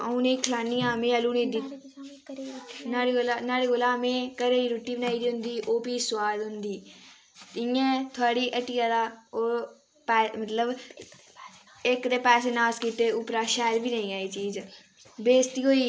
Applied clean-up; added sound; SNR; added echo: none; none; none; none.